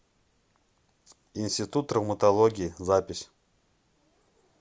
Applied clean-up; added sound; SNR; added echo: none; none; none; none.